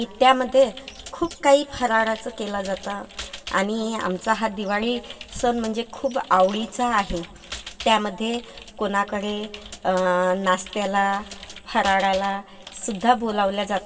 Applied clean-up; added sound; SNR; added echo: none; Computer keyboard; 19 dB; reverberation time 2.2 s.